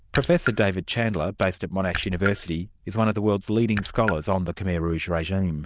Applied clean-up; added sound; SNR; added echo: neural diffusion model UNIVERSE++.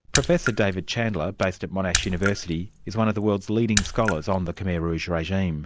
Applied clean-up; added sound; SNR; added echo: none; Raindrop / Splash, splatter; 7 dB; none.